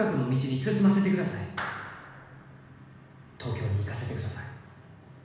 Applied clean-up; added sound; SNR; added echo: none; Clapping; 14 dB; reverberation time 1.1 s.